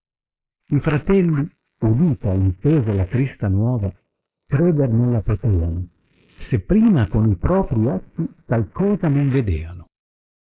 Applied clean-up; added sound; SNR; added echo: neural mask model Resemble Enhance denoiser.